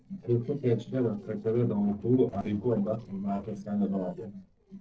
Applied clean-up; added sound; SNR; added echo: neural separator model SepFormer DNS4.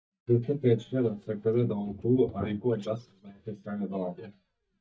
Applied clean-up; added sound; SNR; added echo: neural mask model DeepFilterNet 3.